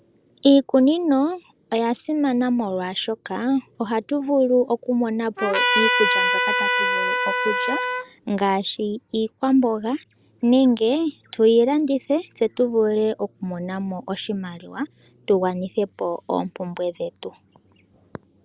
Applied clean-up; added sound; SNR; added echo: none; Trumpet; 0 dB; none.